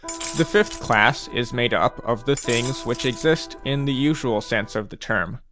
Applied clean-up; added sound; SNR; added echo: none; Glass + Electric guitar; 14 dB; none.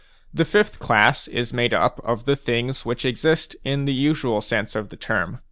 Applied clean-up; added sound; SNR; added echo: none; none; none; none.